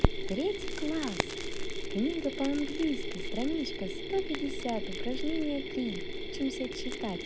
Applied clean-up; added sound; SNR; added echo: none; Crackle + Mechanisms; -1 dB; none.